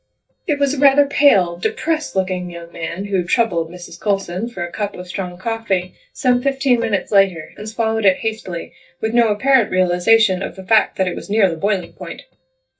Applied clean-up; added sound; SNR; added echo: neural mask model DeepFilterNet 3.